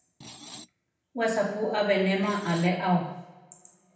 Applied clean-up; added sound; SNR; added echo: none; Screech; 17 dB; reverberation time 0.9 s.